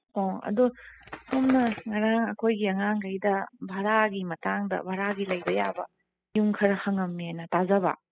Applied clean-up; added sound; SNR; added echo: classical method spectral subtraction.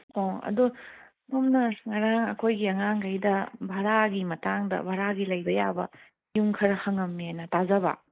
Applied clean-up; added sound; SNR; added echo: neural mask model Resemble Enhance denoiser.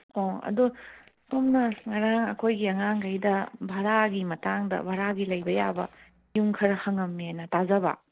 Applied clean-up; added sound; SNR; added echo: neural separator model SepFormer DNS4.